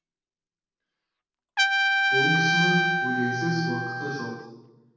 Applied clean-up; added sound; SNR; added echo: none; Trumpet; -4 dB; reverberation time 1.2 s.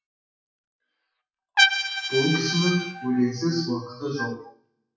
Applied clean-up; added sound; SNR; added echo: classical method WPE with log-MMSE.